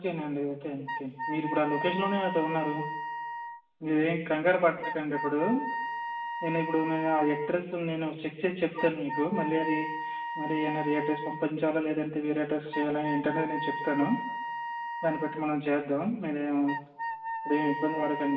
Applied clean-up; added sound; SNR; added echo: none; Wind instrument, woodwind instrument; 7 dB; reverberation time 0.7 s.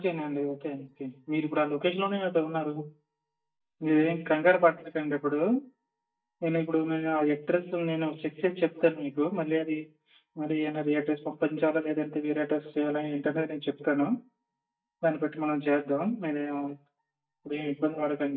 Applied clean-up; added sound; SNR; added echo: neural mask model DeepFilterNet 3.